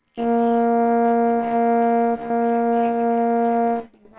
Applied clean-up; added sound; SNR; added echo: neural separator model SepFormer WHAMR!.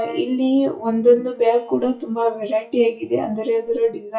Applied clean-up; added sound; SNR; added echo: classical method WPE with log-MMSE.